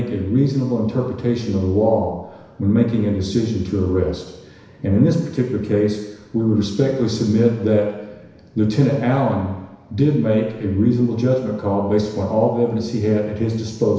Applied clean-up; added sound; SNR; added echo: none; none; none; reverberation time 1.0 s.